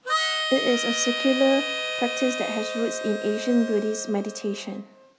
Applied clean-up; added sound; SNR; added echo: none; Harmonica; 4 dB; none.